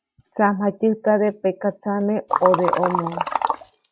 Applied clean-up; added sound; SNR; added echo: classical method log-MMSE.